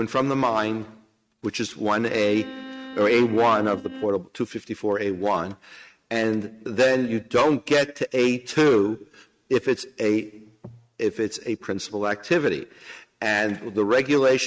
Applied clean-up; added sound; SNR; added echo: neural mask model RNNoise.